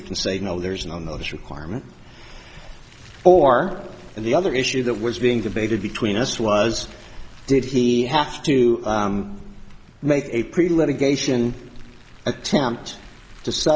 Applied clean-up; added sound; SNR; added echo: none; Car; 18 dB; none.